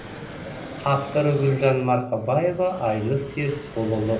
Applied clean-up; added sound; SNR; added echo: none; Fixed-wing aircraft, airplane; 14 dB; reverberation time 0.5 s.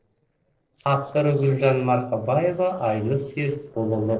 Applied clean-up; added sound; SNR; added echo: neural separator model SepFormer DNS4.